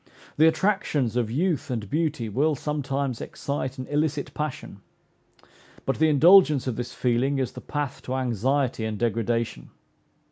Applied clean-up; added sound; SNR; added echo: none; none; none; none.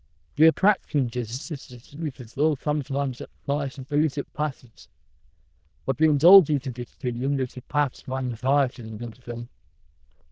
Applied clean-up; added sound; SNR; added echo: neural diffusion model UNIVERSE++.